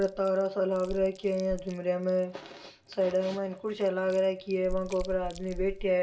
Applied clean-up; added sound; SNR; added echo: none; Chewing, mastication; 13 dB; reverberation time 0.2 s.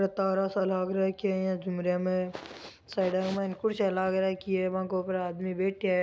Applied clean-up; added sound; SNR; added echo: none; none; none; none.